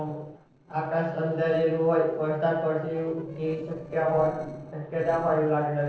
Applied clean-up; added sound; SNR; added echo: neural separator model SepFormer DNS4.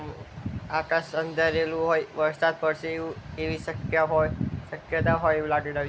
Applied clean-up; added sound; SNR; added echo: none; none; none; none.